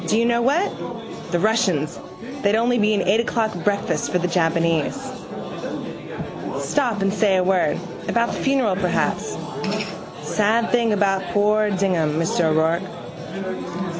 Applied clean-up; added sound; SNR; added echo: none; none; none; none.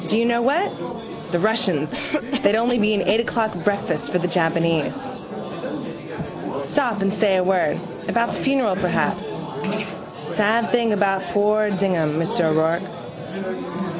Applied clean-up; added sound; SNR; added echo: none; Cough; 9 dB; none.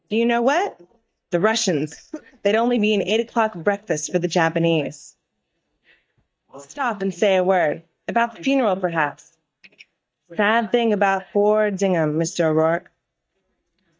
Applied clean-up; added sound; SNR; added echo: neural mask model DeepFilterNet 3.